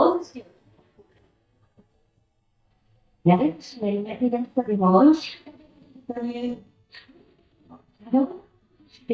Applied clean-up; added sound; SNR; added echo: neural mask model DeepFilterNet 3.